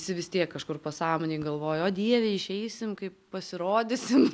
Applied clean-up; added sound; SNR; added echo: none; none; none; none.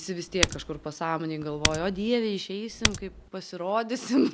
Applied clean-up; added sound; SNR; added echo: none; Typing; 1 dB; none.